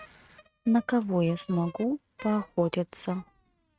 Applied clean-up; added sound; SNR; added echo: neural mask model RNNoise.